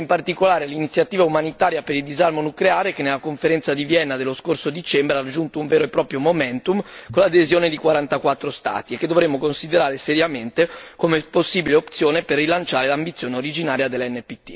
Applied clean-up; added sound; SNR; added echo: none; none; none; none.